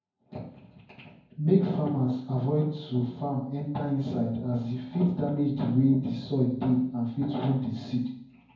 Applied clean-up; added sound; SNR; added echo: none; none; none; reverberation time 0.9 s.